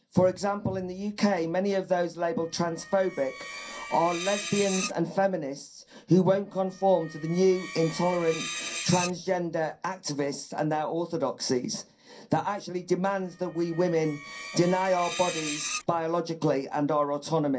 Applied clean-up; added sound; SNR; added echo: none; Screech; 11 dB; reverberation time 0.3 s.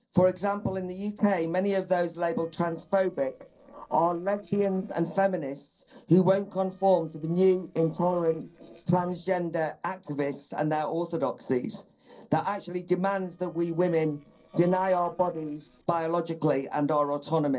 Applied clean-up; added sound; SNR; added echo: neural separator model SepFormer DNS4.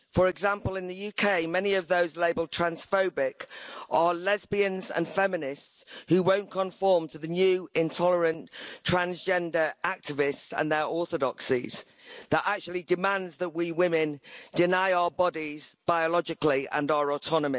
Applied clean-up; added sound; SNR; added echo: none; none; none; none.